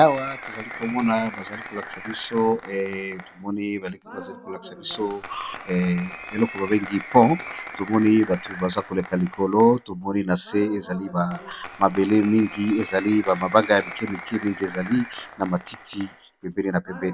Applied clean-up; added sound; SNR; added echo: none; Applause; 15 dB; none.